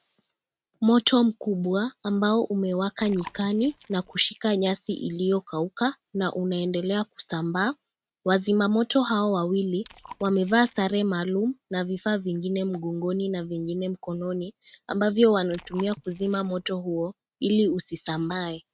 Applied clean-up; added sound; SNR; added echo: neural mask model RNNoise.